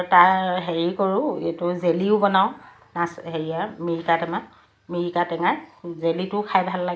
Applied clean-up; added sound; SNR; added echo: none; none; none; none.